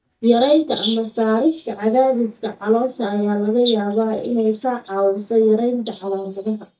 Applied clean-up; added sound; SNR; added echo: neural mask model DeepFilterNet 3.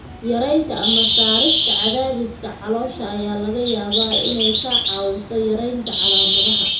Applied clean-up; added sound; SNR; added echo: none; Bird; -3 dB; reverberation time 0.6 s.